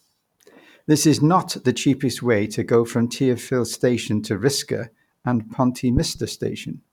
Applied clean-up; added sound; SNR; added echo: none; none; none; none.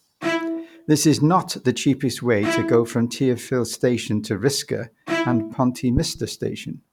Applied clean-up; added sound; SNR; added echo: none; Bowed string instrument; 8 dB; none.